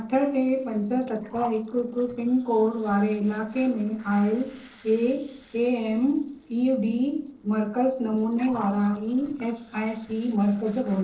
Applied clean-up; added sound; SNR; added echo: neural separator model SepFormer DNS4.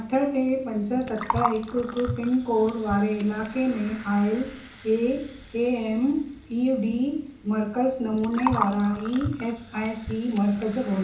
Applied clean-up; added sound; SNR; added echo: none; Gurgling; 10 dB; reverberation time 0.7 s.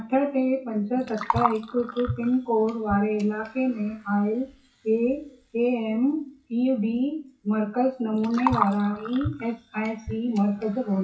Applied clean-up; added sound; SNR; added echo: classical method WPE with log-MMSE.